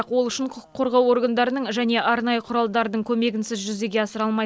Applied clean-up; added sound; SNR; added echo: none; none; none; none.